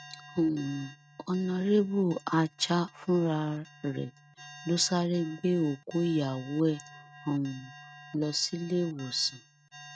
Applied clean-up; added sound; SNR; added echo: neural mask model RNNoise.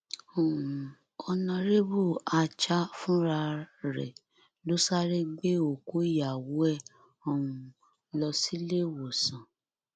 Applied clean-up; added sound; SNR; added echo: none; none; none; none.